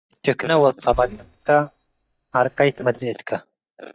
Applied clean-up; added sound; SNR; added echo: neural mask model DeepFilterNet 3.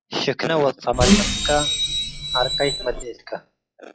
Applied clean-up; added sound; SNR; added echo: classical method log-MMSE.